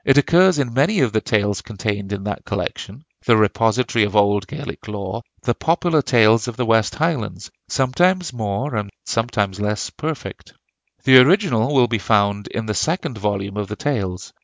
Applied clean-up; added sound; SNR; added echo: none; none; none; none.